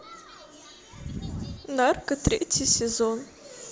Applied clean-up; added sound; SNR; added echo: none; none; none; none.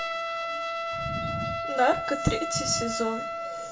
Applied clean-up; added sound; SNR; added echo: none; Trumpet; 1 dB; reverberation time 0.2 s.